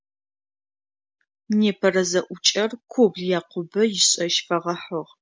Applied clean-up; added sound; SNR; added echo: none; none; none; none.